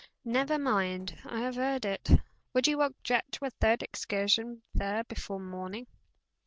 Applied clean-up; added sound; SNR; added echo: neural separator model SepFormer DNS4.